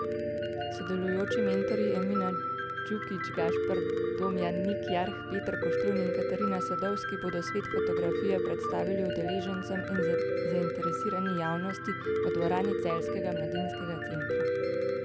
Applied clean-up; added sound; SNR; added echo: none; Piano; -3 dB; none.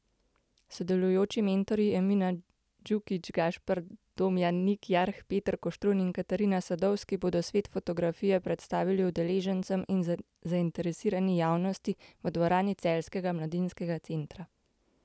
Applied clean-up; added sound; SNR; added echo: none; none; none; none.